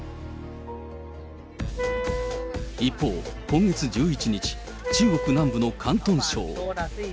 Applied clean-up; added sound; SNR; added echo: none; Wind instrument, woodwind instrument; 6 dB; none.